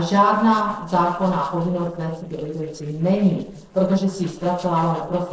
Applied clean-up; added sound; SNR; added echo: neural separator model SepFormer DNS4.